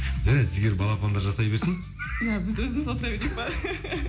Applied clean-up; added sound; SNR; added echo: none; none; none; reverberation time 0.4 s.